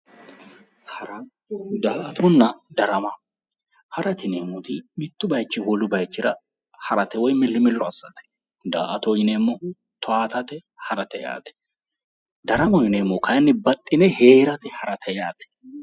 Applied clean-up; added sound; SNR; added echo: classical method spectral subtraction.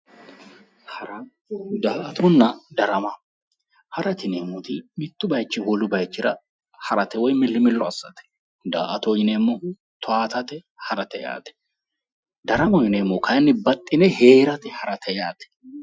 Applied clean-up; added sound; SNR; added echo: classical method Wiener filter.